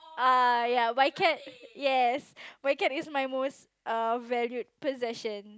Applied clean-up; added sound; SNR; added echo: none; none; none; none.